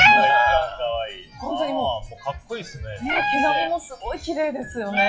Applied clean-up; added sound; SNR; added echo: classical method WPE with log-MMSE.